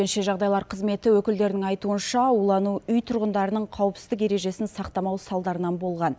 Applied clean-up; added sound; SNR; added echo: none; none; none; none.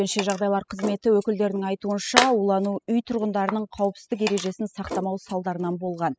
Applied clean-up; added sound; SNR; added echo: classical method spectral subtraction.